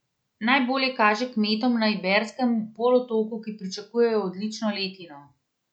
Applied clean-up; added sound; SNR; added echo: none; none; none; none.